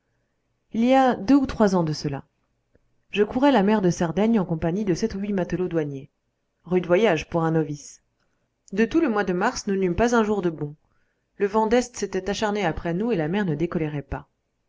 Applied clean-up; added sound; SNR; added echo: none; none; none; none.